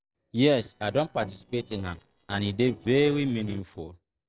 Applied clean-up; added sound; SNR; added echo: neural separator model SepFormer DNS4.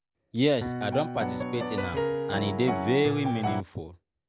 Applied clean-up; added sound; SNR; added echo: none; Piano; 2 dB; none.